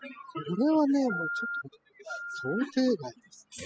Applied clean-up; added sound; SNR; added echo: classical method spectral subtraction.